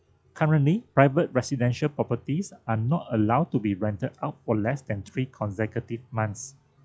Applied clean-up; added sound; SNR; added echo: classical method log-MMSE.